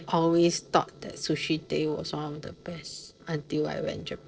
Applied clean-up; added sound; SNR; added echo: neural separator model SepFormer DNS4.